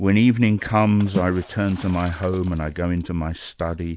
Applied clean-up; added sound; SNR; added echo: none; Water / Splash, splatter; 14 dB; none.